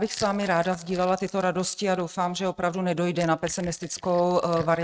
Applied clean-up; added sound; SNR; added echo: neural mask model RNNoise.